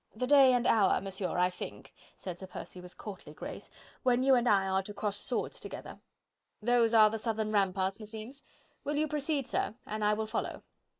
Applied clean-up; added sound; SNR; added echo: neural mask model Resemble Enhance denoiser.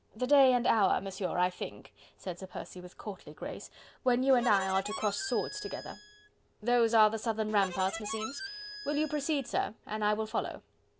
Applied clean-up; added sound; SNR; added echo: none; Harmonica; 11 dB; none.